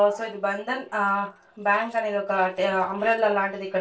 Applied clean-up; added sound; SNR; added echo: neural separator model SepFormer DNS4.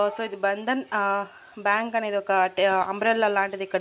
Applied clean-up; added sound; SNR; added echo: none; none; none; none.